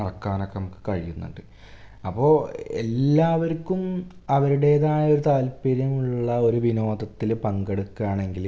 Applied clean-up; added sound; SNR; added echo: none; none; none; none.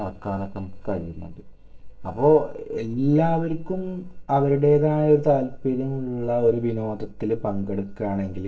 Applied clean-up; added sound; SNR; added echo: neural separator model SepFormer DNS4.